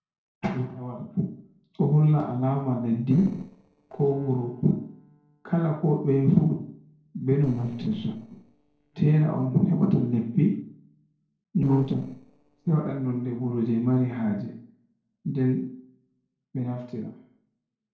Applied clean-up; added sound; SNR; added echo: neural separator model SepFormer DNS4.